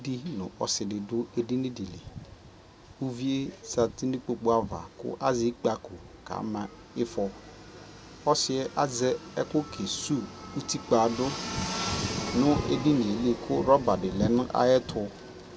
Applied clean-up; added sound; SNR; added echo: none; none; none; none.